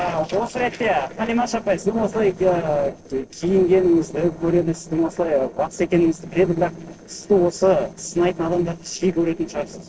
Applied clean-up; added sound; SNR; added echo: neural separator model SepFormer DNS4.